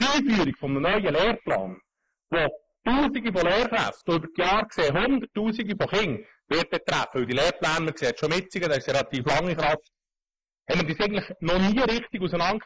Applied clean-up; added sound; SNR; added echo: neural mask model Resemble Enhance denoiser.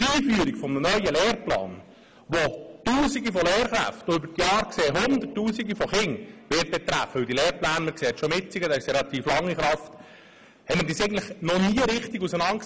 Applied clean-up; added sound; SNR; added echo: none; none; none; none.